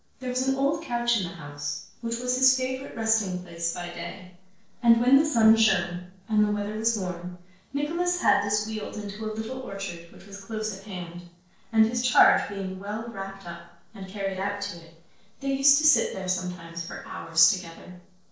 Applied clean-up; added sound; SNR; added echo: neural separator model SepFormer DNS4.